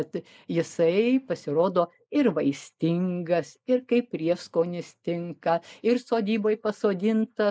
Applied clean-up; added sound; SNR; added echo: neural mask model Resemble Enhance denoiser.